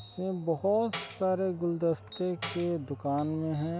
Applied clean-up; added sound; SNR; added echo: none; Tambourine; 15 dB; none.